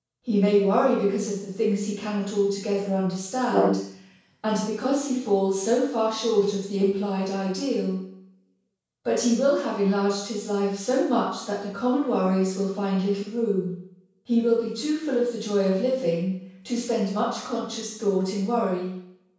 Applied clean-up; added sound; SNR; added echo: none; Brass instrument; 3 dB; reverberation time 0.7 s.